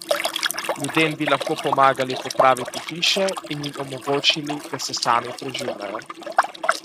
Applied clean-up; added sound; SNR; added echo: neural mask model RNNoise.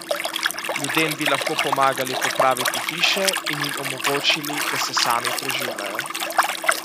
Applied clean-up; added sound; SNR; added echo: none; Liquid; -1 dB; none.